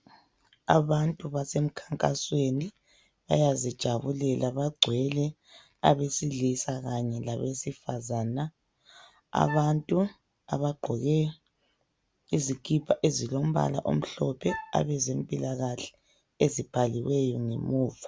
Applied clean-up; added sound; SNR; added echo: none; Wind instrument, woodwind instrument; 13 dB; none.